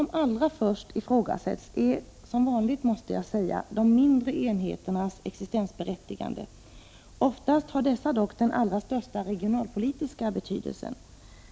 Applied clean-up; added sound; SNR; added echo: none; none; none; none.